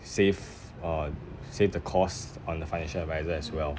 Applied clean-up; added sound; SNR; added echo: none; none; none; none.